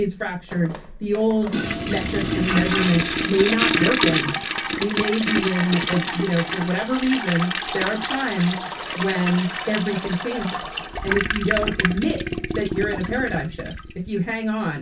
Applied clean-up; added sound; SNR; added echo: none; Toilet flush; 2 dB; reverberation time 0.3 s.